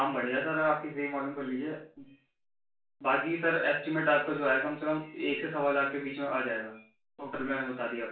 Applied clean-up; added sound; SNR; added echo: none; none; none; reverberation time 0.3 s.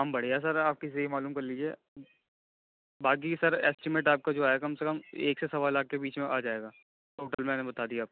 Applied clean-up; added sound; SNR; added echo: none; none; none; none.